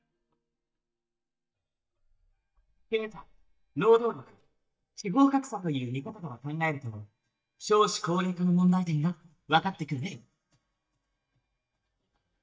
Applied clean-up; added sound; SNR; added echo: neural mask model DeepFilterNet 3.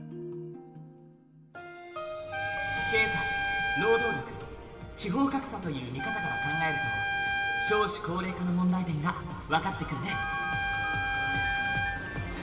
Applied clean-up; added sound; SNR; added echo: none; Trumpet; 0 dB; reverberation time 2.3 s.